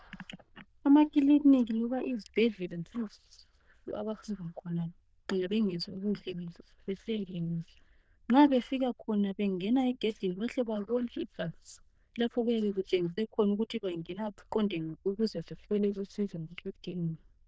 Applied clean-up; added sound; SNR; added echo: neural diffusion model UNIVERSE++.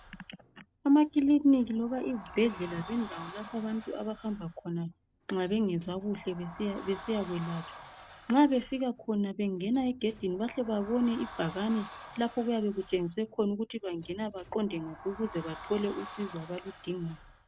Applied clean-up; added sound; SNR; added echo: none; Sliding door; 16 dB; none.